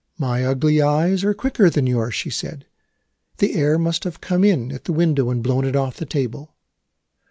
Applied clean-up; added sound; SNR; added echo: none; none; none; none.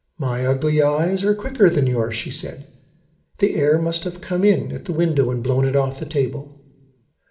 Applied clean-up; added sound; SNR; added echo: none; none; none; reverberation time 0.6 s.